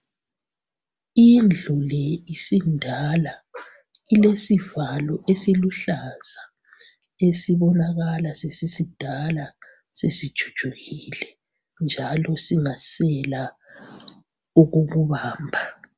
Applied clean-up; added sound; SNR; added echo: none; none; none; none.